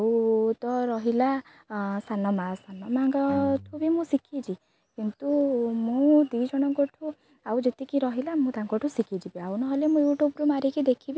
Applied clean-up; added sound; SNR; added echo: none; Bowed string instrument; 16 dB; none.